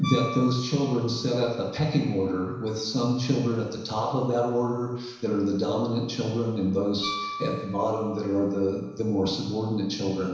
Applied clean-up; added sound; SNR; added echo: none; Piano; 16 dB; reverberation time 1.0 s.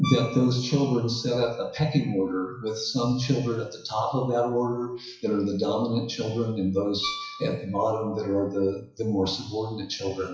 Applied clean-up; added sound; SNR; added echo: classical method WPE with log-MMSE.